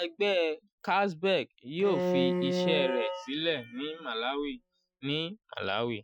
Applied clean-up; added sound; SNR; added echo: classical method Wiener filter.